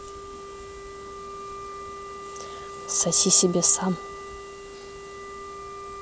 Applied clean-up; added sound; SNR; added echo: none; Wind instrument, woodwind instrument; 11 dB; none.